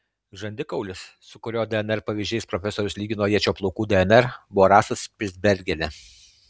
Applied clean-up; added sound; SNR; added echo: none; none; none; none.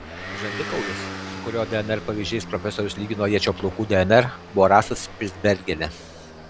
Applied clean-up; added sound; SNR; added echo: none; Motor vehicle (road) / Engine; 12 dB; none.